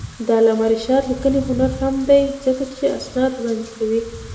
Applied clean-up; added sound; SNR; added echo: none; Wind / Rain; 15 dB; reverberation time 0.9 s.